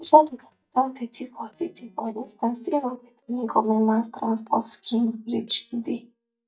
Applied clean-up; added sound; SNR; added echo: neural mask model DeepFilterNet 3.